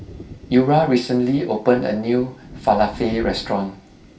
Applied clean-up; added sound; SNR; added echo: none; Thunder; 18 dB; reverberation time 0.3 s.